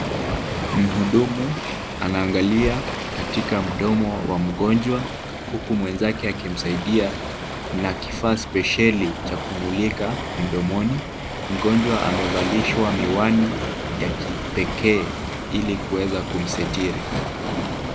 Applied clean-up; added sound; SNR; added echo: none; Waves, surf; 5 dB; none.